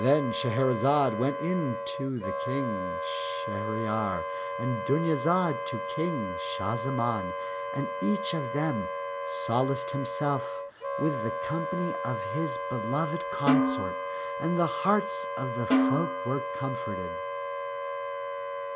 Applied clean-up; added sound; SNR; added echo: none; Wind instrument, woodwind instrument + Snare drum; 2 dB; none.